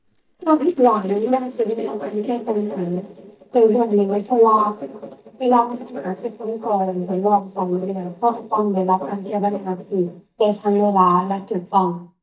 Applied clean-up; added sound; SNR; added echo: neural mask model DeepFilterNet 3.